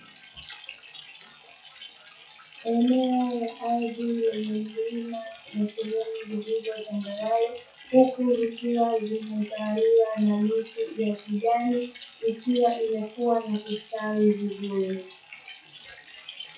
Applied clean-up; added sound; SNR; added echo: classical method WPE with log-MMSE.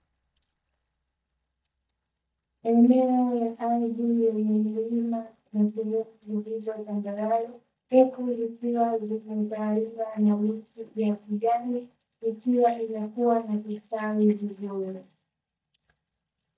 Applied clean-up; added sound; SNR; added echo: neural mask model DeepFilterNet 3.